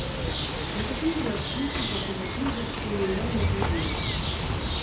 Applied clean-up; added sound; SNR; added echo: none; Bird; -4 dB; reverberation time 0.5 s.